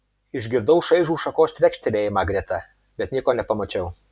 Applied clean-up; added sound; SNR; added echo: none; none; none; none.